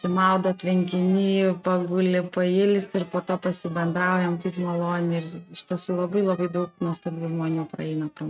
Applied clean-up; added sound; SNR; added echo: neural mask model RNNoise.